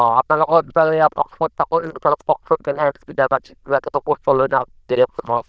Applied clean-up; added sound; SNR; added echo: neural diffusion model UNIVERSE++.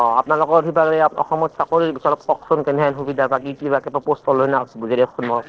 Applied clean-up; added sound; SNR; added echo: neural separator model SepFormer DNS4.